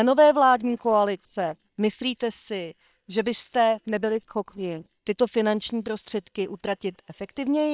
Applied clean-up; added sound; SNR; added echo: neural separator model SepFormer WHAM!.